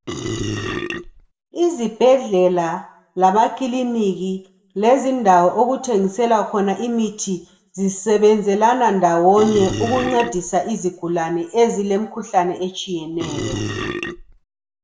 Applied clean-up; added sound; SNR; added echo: none; Burping, eructation; 7 dB; reverberation time 0.5 s.